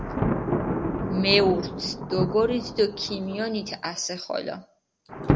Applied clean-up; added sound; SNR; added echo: none; Thunder; 2 dB; none.